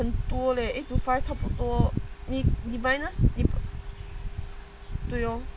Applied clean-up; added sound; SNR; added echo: none; none; none; none.